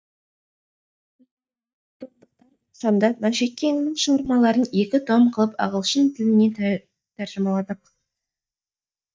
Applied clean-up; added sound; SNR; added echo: neural mask model DeepFilterNet 3.